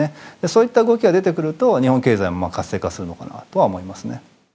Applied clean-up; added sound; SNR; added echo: none; none; none; none.